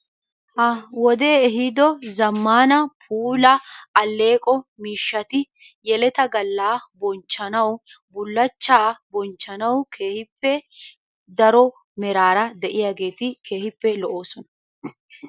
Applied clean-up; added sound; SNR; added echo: none; none; none; none.